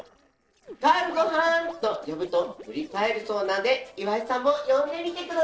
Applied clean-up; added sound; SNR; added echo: neural separator model SepFormer DNS4.